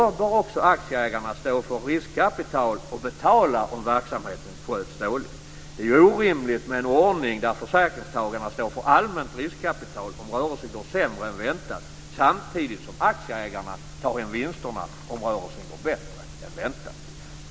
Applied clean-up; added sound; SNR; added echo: none; none; none; none.